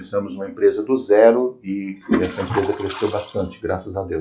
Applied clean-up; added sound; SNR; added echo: classical method log-MMSE.